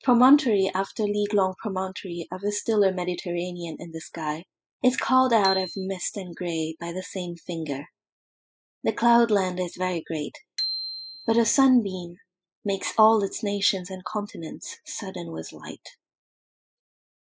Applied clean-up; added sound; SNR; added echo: classical method spectral subtraction.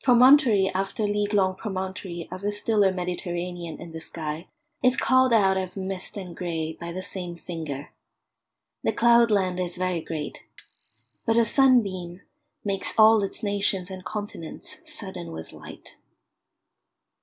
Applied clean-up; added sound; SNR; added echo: none; Bicycle bell; 12 dB; none.